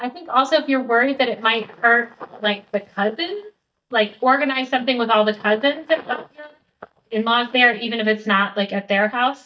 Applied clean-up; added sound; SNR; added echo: neural mask model DeepFilterNet 3.